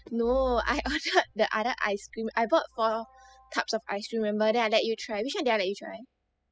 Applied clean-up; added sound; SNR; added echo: classical method spectral subtraction.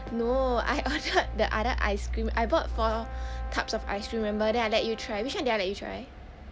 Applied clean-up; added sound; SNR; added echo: none; Brass instrument; 19 dB; none.